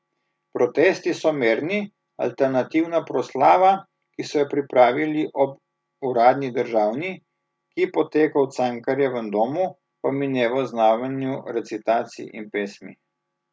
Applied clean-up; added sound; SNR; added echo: none; none; none; none.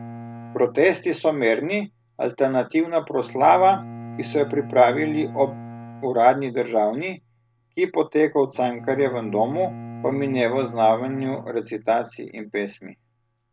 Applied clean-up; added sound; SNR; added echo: none; Bowed string instrument; 16 dB; none.